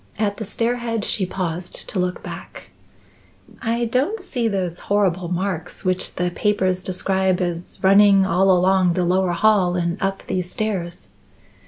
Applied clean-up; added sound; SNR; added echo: none; none; none; none.